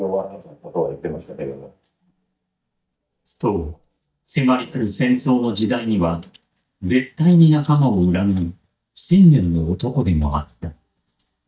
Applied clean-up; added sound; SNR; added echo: neural mask model DeepFilterNet 3.